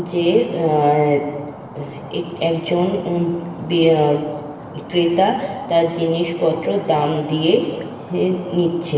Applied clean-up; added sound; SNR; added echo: none; Stream; 16 dB; reverberation time 1.3 s.